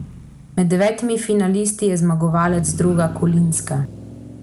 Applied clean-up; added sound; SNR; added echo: none; Motor vehicle (road); 14 dB; none.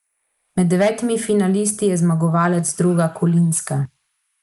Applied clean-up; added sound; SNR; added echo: neural mask model Resemble Enhance denoiser.